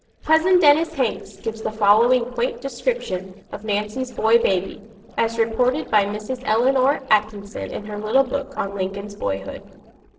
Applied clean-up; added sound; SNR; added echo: neural separator model SepFormer DNS4.